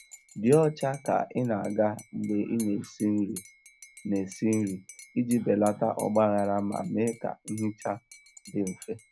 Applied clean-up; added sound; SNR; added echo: none; Cutlery, silverware / Dishes, pots, and pans / Chink, clink; 19 dB; none.